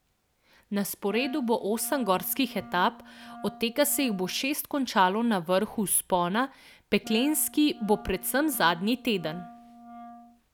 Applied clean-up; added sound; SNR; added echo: none; Wind instrument, woodwind instrument; 19 dB; none.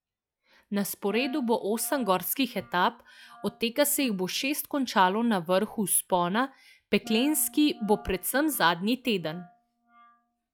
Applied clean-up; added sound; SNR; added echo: classical method log-MMSE.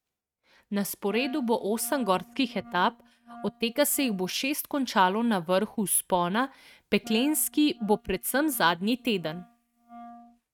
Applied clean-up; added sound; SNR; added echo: neural mask model RNNoise.